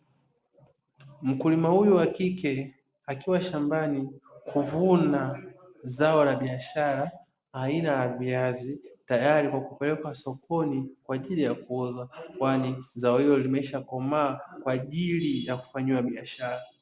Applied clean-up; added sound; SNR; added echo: none; none; none; none.